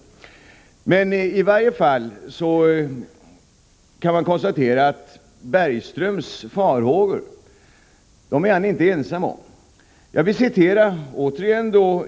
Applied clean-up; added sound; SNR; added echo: none; none; none; none.